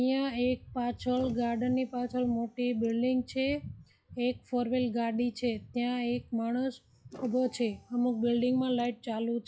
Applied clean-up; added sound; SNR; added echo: classical method log-MMSE.